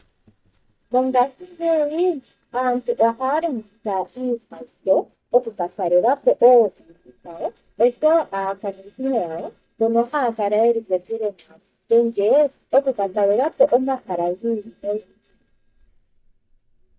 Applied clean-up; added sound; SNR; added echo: neural mask model DeepFilterNet 3.